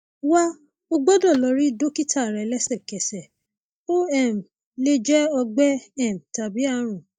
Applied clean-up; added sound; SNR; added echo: neural mask model DeepFilterNet 3.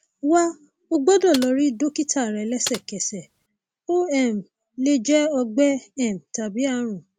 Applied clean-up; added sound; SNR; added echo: none; Computer keyboard; 15 dB; none.